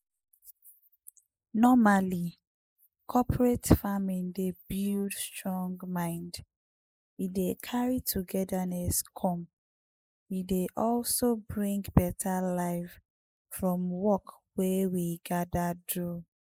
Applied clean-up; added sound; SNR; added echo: neural mask model Resemble Enhance denoiser.